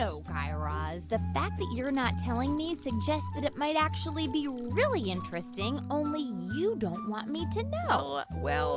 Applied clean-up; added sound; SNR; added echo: none; Rattle / Rattle (instrument); 20 dB; none.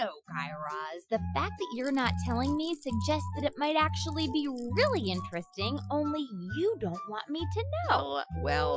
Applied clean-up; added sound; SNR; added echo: classical method Wiener filter.